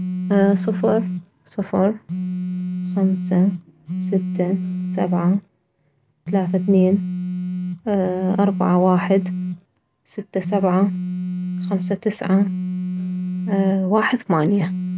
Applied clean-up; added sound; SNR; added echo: none; Telephone; 4 dB; none.